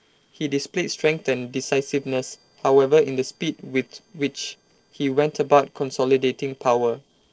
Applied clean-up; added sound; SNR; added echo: neural separator model SepFormer DNS4.